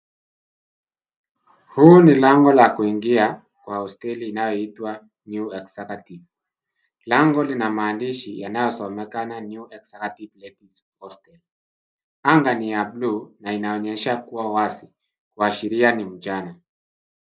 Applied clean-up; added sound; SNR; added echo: none; none; none; none.